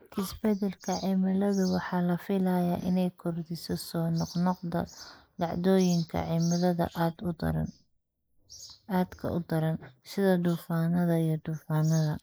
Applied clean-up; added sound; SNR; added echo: neural mask model Resemble Enhance denoiser.